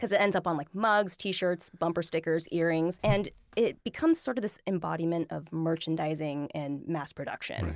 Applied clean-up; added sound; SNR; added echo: none; Whoosh, swoosh, swish; 8 dB; none.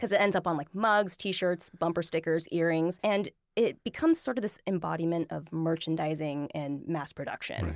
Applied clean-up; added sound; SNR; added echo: none; none; none; none.